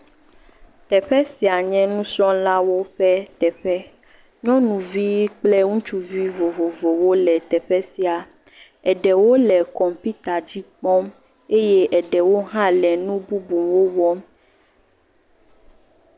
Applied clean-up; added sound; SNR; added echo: none; none; none; none.